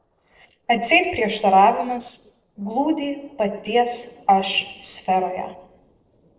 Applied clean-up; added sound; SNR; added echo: neural separator model SepFormer DNS4.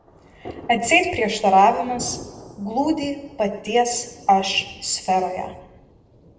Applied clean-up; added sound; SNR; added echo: none; Thunder; 19 dB; reverberation time 0.9 s.